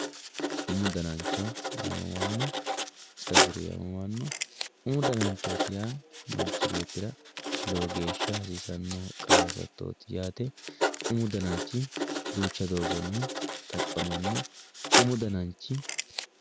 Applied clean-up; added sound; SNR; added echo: none; Writing; -2 dB; none.